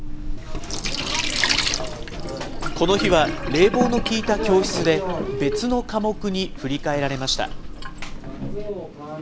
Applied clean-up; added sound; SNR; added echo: none; Sink (filling or washing); 4 dB; none.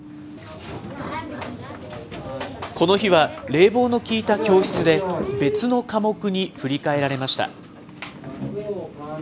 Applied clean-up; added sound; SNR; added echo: none; none; none; none.